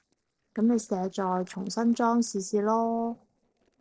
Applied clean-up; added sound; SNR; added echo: neural separator model SepFormer DNS4.